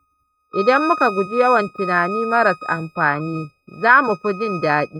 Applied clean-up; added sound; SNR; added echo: neural mask model RNNoise.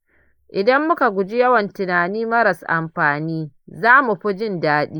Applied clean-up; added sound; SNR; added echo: neural mask model Resemble Enhance denoiser.